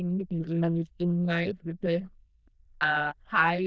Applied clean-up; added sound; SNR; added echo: neural diffusion model UNIVERSE++.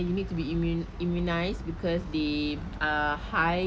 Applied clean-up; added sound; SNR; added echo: none; none; none; none.